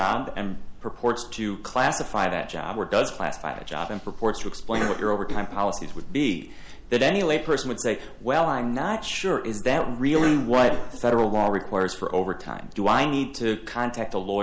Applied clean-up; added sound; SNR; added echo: none; Cough; 8 dB; none.